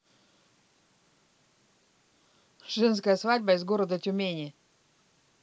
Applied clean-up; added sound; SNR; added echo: none; none; none; none.